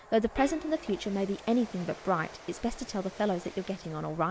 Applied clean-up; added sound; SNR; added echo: none; Train + Gong; 16 dB; none.